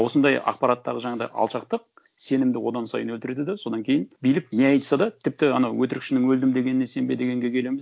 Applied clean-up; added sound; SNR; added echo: none; none; none; none.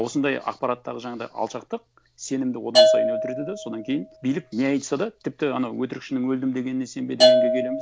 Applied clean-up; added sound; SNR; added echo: none; Bell / Percussion; -2 dB; none.